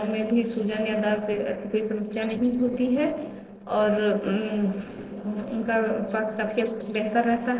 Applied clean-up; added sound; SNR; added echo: neural separator model SepFormer DNS4.